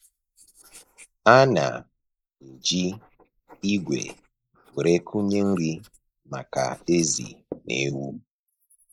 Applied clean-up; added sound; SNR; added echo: neural mask model Resemble Enhance denoiser.